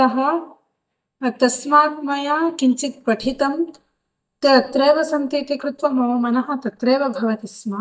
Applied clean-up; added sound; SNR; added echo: neural mask model DeepFilterNet 3.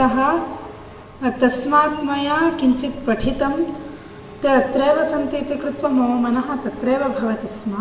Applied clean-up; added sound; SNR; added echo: none; Engine / Mechanisms; 19 dB; reverberation time 1.1 s.